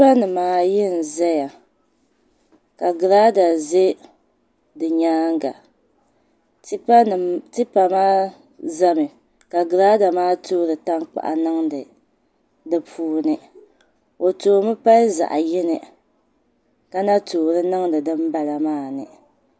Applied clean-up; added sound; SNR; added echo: none; none; none; none.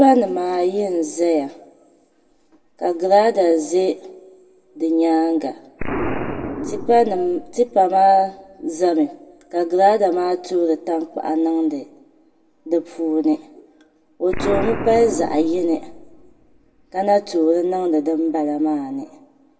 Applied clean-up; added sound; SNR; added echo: none; Explosion; 13 dB; reverberation time 0.6 s.